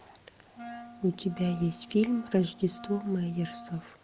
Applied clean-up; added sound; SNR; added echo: none; Wind instrument, woodwind instrument; 16 dB; none.